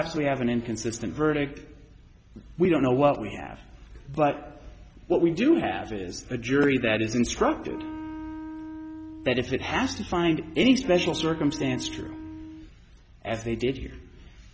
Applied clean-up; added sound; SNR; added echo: none; Wind instrument, woodwind instrument; 12 dB; none.